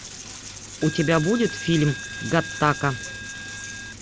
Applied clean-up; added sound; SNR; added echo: none; Coin (dropping); 10 dB; none.